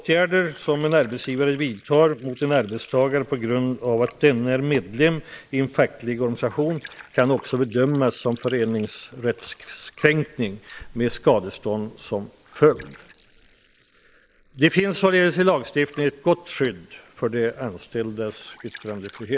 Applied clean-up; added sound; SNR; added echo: neural mask model Resemble Enhance denoiser.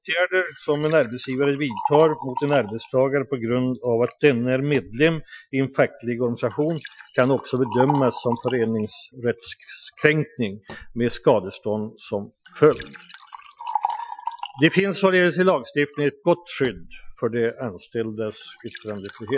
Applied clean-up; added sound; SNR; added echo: classical method Wiener filter.